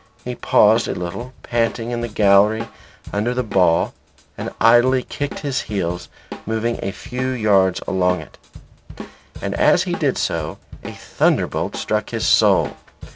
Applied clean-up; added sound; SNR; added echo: none; Drum kit; 16 dB; none.